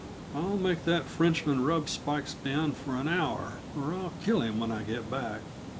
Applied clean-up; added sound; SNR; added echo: none; Water; 11 dB; none.